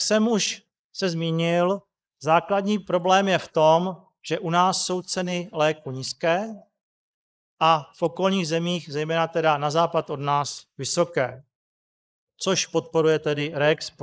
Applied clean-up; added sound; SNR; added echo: neural mask model Resemble Enhance denoiser.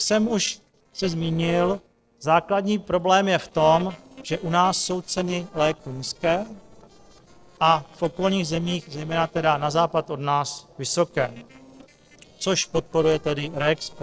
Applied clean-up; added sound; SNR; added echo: neural separator model SepFormer DNS4.